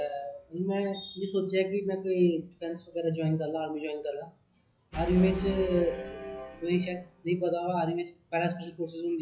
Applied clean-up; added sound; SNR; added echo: classical method log-MMSE.